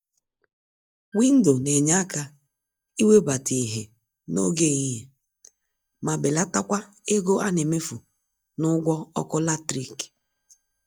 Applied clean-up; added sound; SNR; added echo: neural mask model DeepFilterNet 3.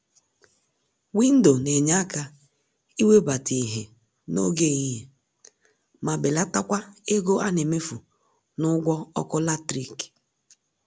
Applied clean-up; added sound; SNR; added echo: none; none; none; none.